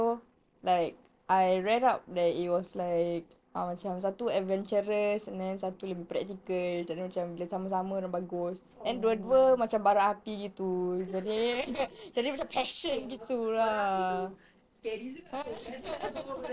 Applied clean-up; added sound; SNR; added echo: neural separator model SepFormer DNS4.